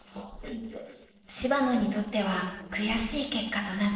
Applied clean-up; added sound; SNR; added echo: neural separator model SepFormer DNS4.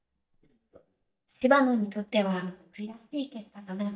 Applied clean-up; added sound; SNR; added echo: neural mask model DeepFilterNet 3.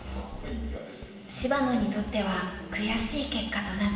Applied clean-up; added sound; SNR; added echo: none; Drum kit; 9 dB; reverberation time 1.2 s.